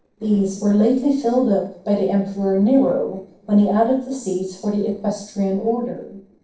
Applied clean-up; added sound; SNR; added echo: neural separator model SepFormer DNS4.